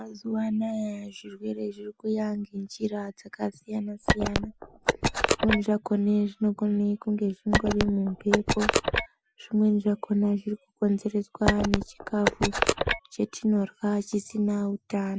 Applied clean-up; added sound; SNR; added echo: none; Telephone; -1 dB; none.